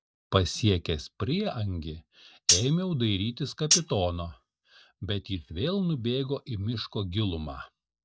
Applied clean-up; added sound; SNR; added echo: neural mask model DeepFilterNet 3.